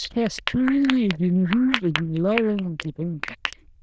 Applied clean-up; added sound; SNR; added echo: neural diffusion model UNIVERSE++.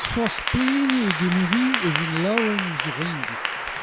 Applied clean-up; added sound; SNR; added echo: none; Applause / Clapping; 3 dB; none.